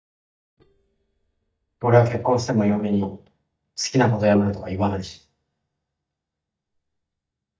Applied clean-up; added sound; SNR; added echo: neural mask model DeepFilterNet 3.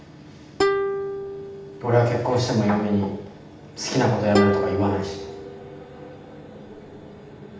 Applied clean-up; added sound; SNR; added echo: none; Plucked string instrument; 4 dB; reverberation time 0.8 s.